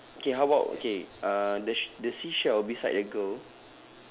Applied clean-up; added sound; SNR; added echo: none; none; none; none.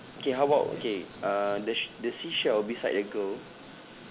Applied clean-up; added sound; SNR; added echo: none; Thunder / Rain; 18 dB; none.